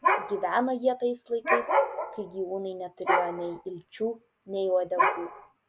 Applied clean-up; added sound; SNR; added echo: none; Dog; 0 dB; none.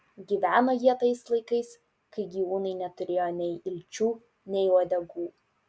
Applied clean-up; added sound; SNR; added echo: none; none; none; none.